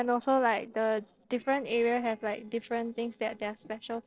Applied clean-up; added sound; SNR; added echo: neural separator model SepFormer DNS4.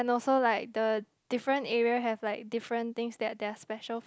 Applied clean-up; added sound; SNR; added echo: none; none; none; none.